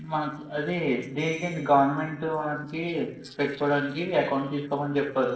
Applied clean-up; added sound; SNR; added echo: neural separator model SepFormer DNS4.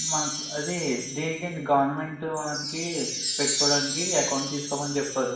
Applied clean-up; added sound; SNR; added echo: none; Wind chime; 2 dB; reverberation time 0.7 s.